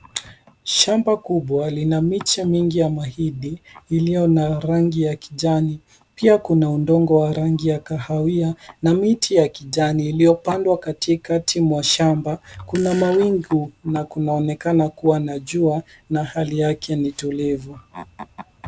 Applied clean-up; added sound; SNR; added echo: none; Fart; 17 dB; none.